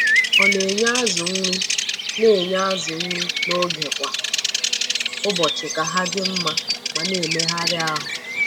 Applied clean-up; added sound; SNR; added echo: none; Bird vocalization, bird call, bird song; -2 dB; none.